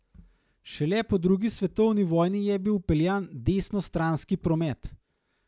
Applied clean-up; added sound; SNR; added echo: none; none; none; none.